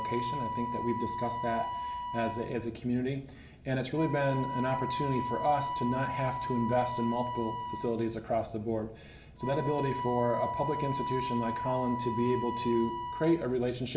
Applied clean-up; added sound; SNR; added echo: none; Wind instrument, woodwind instrument; 5 dB; reverberation time 0.9 s.